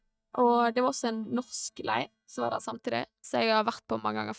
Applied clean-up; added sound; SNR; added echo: neural mask model DeepFilterNet 3.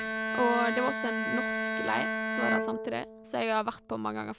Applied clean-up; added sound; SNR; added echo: none; Bowed string instrument; 1 dB; none.